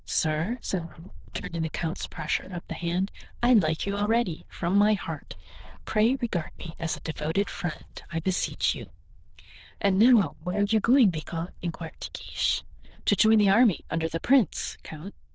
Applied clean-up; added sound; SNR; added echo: neural diffusion model UNIVERSE++.